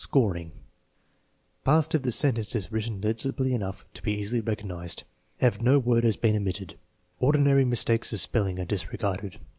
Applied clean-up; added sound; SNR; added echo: none; none; none; none.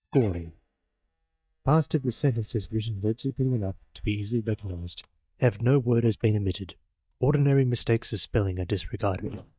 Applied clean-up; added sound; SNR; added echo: neural mask model DeepFilterNet 3.